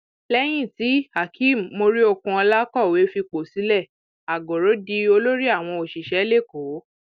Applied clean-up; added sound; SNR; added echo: none; none; none; none.